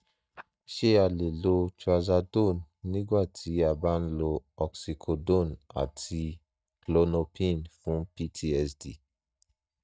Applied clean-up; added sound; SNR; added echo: neural mask model DeepFilterNet 3.